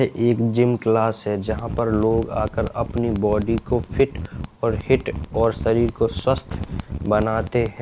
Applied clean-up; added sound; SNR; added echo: none; Mechanisms; 8 dB; none.